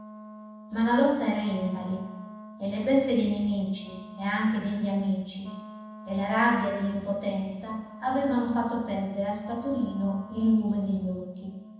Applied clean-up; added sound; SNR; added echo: none; Wind instrument, woodwind instrument; 17 dB; reverberation time 1.1 s.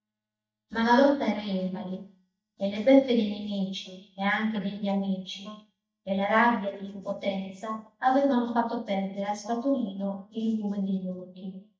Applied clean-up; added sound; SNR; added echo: neural mask model DeepFilterNet 3.